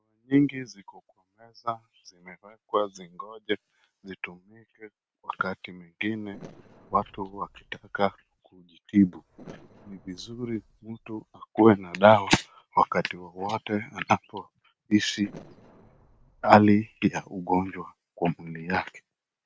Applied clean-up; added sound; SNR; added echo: neural separator model SepFormer DNS4.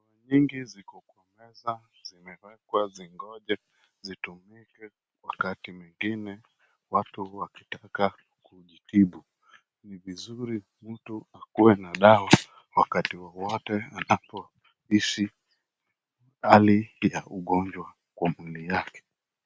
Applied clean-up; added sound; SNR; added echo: none; none; none; none.